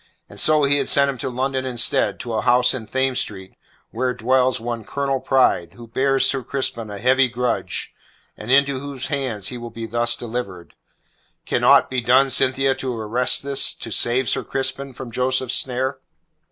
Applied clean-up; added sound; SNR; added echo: none; none; none; none.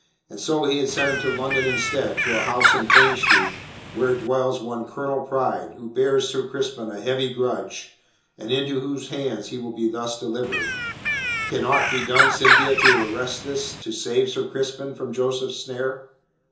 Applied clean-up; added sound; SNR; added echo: none; Bird; -4 dB; reverberation time 0.6 s.